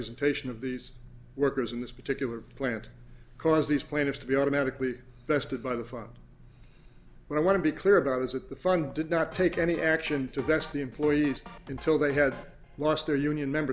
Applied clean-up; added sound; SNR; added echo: none; Drum kit; 18 dB; none.